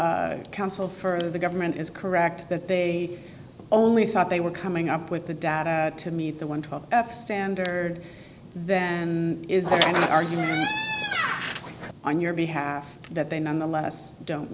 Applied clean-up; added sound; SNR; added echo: none; Squeak; 0 dB; none.